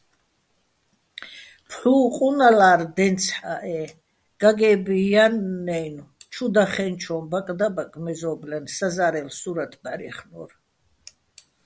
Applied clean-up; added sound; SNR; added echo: none; none; none; none.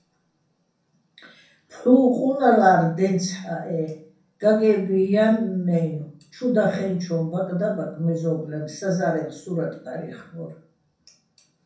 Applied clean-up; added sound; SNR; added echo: none; none; none; reverberation time 0.6 s.